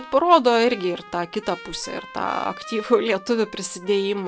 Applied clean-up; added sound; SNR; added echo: none; Trumpet; 19 dB; none.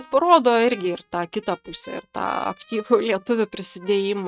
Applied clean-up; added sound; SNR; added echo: neural mask model RNNoise.